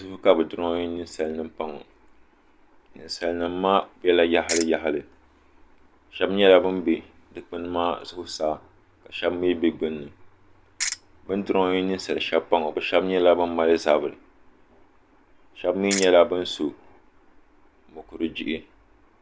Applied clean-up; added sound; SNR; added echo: none; Ratchet, pawl; 5 dB; none.